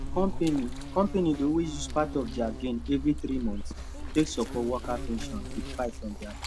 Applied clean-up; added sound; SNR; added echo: none; Insect; 6 dB; none.